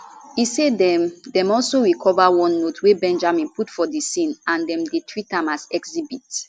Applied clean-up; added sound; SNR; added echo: none; none; none; none.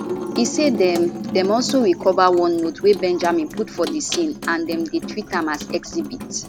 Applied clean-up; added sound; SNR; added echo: none; Sink (filling or washing) / Water tap, faucet; 9 dB; none.